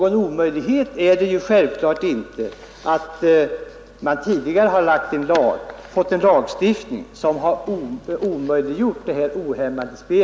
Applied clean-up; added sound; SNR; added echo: none; none; none; none.